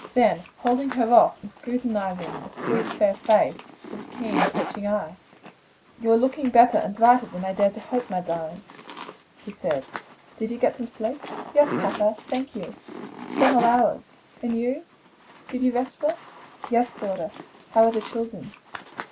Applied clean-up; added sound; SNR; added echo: none; Zipper (clothing); 10 dB; none.